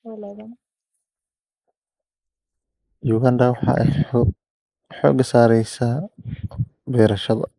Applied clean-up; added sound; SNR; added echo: neural mask model Resemble Enhance denoiser.